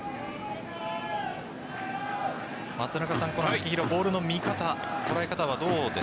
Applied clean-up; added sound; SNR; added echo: none; Fixed-wing aircraft, airplane; 11 dB; none.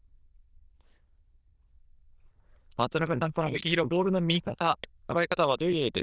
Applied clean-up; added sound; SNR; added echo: neural diffusion model UNIVERSE++.